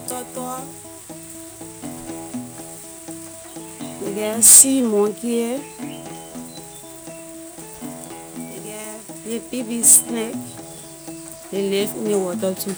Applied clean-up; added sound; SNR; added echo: none; Acoustic guitar; 13 dB; none.